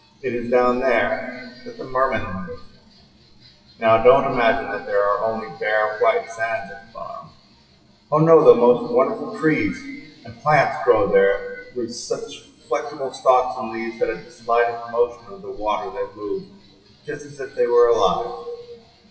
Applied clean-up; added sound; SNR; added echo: classical method WPE with log-MMSE.